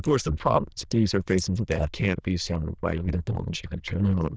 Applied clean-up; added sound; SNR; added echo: neural diffusion model UNIVERSE++.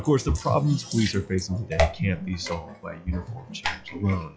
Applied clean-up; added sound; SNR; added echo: classical method log-MMSE.